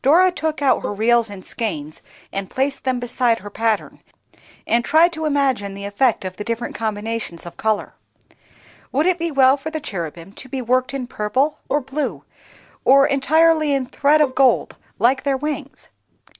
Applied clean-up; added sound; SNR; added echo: none; Bowed string instrument; 13 dB; none.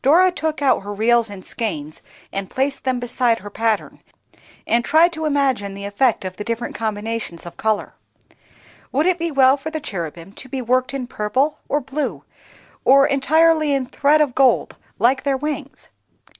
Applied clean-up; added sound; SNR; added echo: none; none; none; none.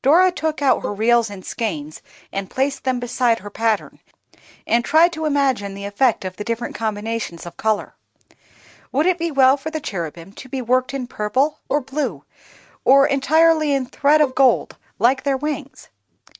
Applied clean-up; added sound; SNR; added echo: neural mask model RNNoise.